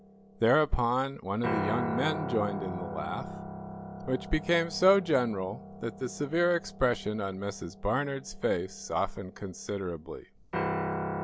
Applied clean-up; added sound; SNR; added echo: none; Piano; 8 dB; none.